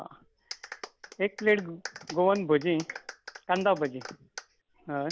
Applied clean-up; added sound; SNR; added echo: none; Clapping; 16 dB; none.